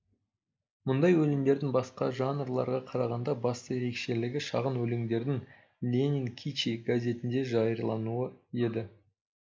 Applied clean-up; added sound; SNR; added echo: none; none; none; none.